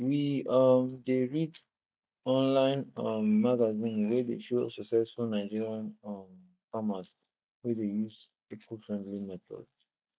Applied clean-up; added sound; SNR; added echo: neural mask model DeepFilterNet 3.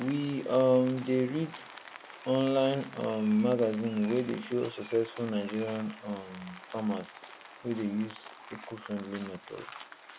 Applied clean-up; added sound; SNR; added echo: none; Rain; 17 dB; none.